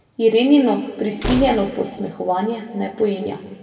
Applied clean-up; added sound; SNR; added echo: none; Slam; 11 dB; reverberation time 1.6 s.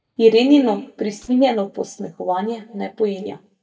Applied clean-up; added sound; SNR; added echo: neural mask model DeepFilterNet 3.